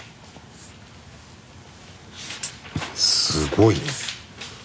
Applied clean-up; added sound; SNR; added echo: none; none; none; none.